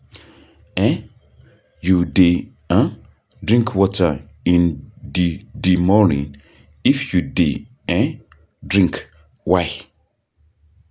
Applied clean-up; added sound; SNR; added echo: none; none; none; none.